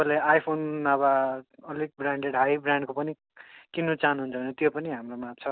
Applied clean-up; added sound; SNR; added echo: none; none; none; none.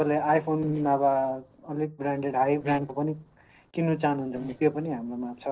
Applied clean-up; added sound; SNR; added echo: neural separator model SepFormer DNS4.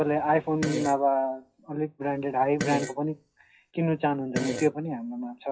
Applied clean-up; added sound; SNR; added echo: classical method WPE with log-MMSE.